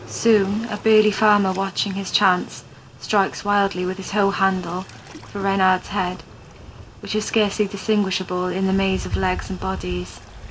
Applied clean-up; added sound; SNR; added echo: none; Waves, surf; 15 dB; none.